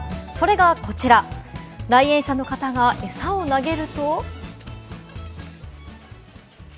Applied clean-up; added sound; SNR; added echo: none; none; none; none.